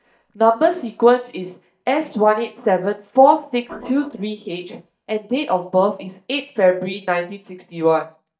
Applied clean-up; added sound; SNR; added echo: neural mask model DeepFilterNet 3.